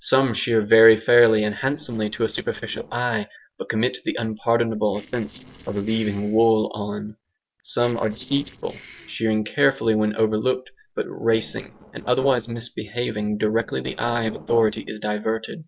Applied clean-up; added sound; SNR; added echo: neural separator model SepFormer DNS4.